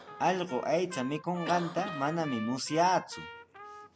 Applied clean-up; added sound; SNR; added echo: none; Trumpet + Cough; 12 dB; none.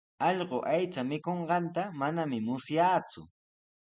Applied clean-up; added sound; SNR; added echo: none; none; none; none.